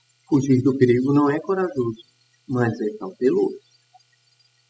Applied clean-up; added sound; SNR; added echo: classical method spectral subtraction.